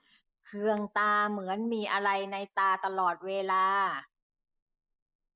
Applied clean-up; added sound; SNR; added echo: neural mask model Resemble Enhance denoiser.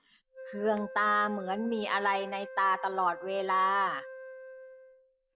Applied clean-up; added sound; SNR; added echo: none; Wind instrument, woodwind instrument; 14 dB; none.